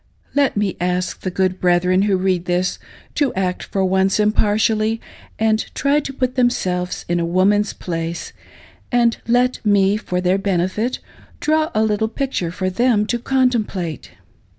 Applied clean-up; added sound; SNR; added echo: none; none; none; none.